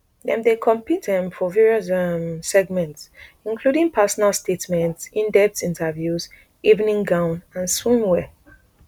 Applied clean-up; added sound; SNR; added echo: none; none; none; none.